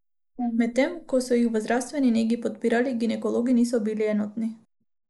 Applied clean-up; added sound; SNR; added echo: neural mask model Resemble Enhance denoiser.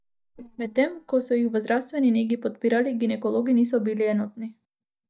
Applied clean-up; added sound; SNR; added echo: neural mask model DeepFilterNet 3.